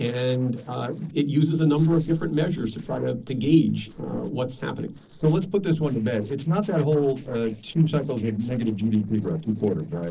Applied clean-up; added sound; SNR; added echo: neural separator model SepFormer DNS4.